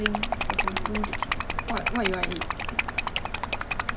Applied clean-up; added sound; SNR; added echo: none; Liquid; -4 dB; none.